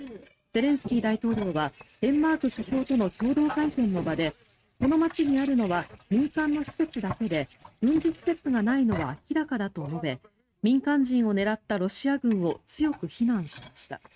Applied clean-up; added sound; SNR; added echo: neural mask model RNNoise.